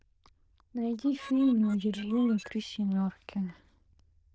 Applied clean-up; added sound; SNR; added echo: neural diffusion model UNIVERSE++.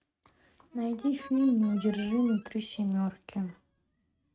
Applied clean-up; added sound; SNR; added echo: neural mask model RNNoise.